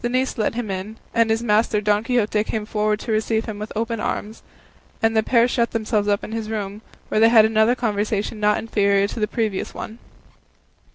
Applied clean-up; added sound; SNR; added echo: none; none; none; none.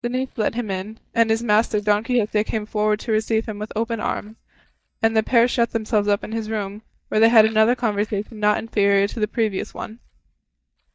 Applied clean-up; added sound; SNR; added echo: neural mask model DeepFilterNet 3.